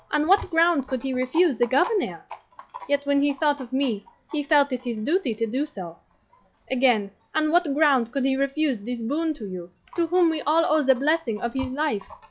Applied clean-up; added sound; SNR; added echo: classical method log-MMSE.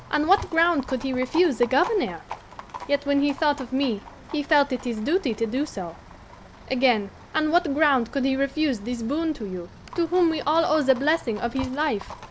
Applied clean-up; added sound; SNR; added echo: none; Livestock, farm animals, working animals; 16 dB; none.